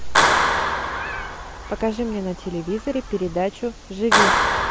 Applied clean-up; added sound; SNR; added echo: none; Clapping; -3 dB; none.